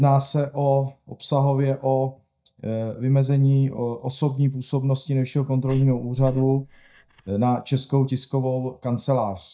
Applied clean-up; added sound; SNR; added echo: neural mask model DeepFilterNet 3.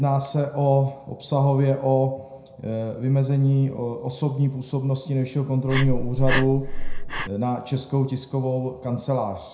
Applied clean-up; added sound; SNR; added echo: none; Breathing; -1 dB; reverberation time 0.4 s.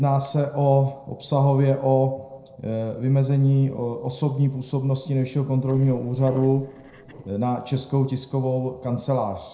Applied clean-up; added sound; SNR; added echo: neural separator model SepFormer DNS4.